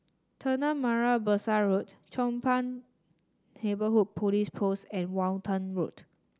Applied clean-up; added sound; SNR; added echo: none; none; none; none.